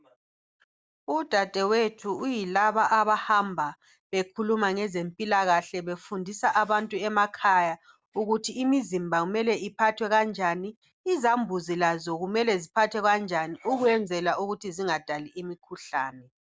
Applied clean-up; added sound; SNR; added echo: none; none; none; none.